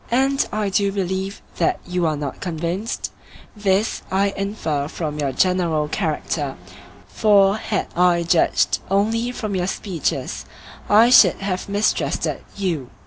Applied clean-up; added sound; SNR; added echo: none; none; none; none.